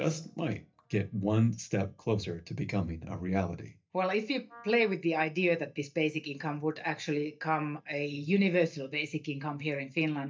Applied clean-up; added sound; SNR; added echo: neural mask model DeepFilterNet 3.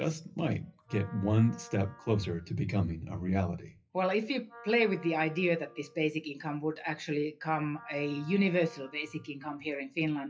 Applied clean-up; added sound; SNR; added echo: classical method WPE with log-MMSE.